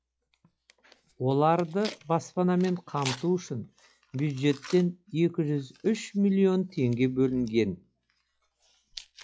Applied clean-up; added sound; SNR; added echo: classical method log-MMSE.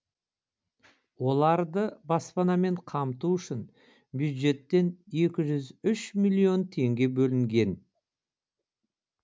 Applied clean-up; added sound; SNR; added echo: none; none; none; none.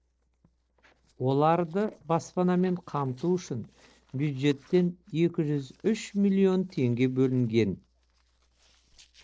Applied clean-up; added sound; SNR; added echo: neural separator model SepFormer DNS4.